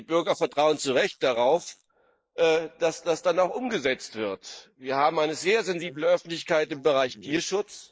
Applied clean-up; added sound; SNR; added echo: neural mask model Resemble Enhance denoiser.